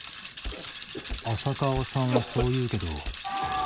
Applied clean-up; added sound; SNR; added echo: none; Cough + Bicycle; 3 dB; none.